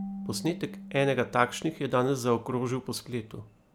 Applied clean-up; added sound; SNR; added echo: none; Marimba, xylophone / Wood; 14 dB; none.